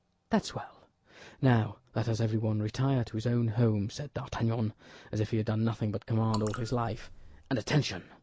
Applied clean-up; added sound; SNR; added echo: none; Raindrop / Drip; 13 dB; none.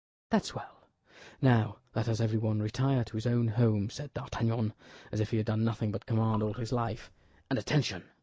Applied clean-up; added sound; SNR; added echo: neural mask model DeepFilterNet 3.